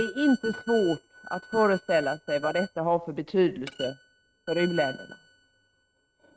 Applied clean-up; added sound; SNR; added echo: neural mask model RNNoise.